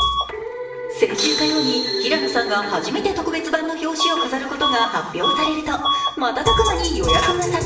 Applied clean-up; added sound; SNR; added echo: none; Bus / Alarm; 4 dB; reverberation time 0.8 s.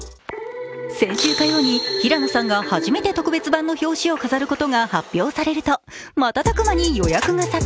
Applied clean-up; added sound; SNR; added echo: none; none; none; none.